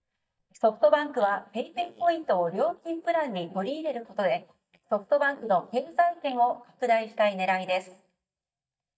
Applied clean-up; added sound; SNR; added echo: neural mask model DeepFilterNet 3.